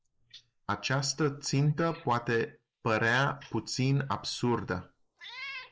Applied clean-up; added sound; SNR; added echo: neural mask model Resemble Enhance denoiser.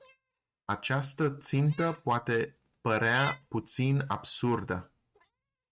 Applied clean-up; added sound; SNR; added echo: neural mask model RNNoise.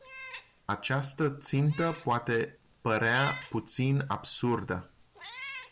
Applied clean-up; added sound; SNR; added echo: none; Meow; 16 dB; none.